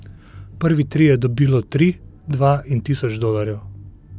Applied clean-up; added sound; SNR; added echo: none; none; none; none.